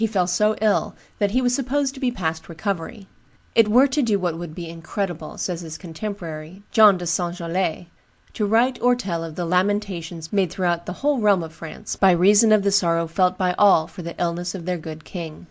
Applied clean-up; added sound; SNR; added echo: none; none; none; none.